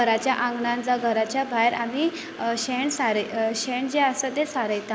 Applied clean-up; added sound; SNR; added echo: none; Train; 15 dB; none.